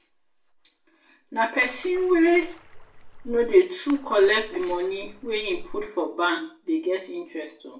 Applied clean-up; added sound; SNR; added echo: none; Splash, splatter; 14 dB; reverberation time 0.3 s.